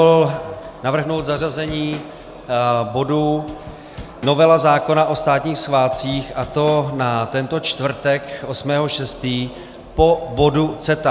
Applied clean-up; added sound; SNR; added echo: none; Drum / Drum kit; 18 dB; none.